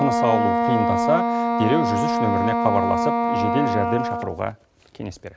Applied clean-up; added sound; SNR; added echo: none; Wind instrument, woodwind instrument; -3 dB; none.